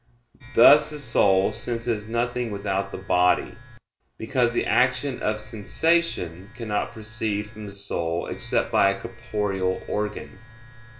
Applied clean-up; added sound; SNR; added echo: none; Domestic sounds, home sounds; 18 dB; reverberation time 0.3 s.